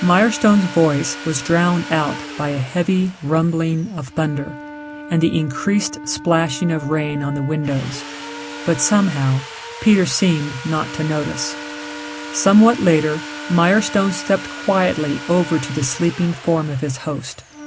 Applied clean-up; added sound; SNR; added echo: none; Wind instrument, woodwind instrument + Sawing; 13 dB; none.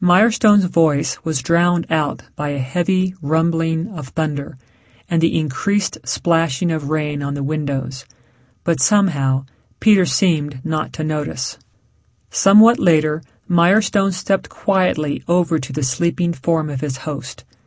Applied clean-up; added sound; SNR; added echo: none; none; none; none.